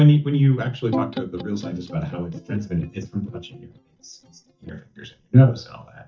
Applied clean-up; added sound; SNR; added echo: neural mask model DeepFilterNet 3.